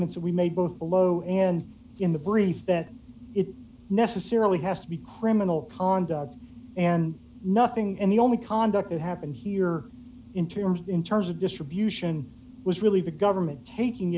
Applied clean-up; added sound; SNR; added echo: none; none; none; none.